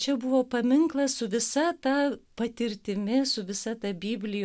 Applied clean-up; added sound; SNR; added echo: none; none; none; none.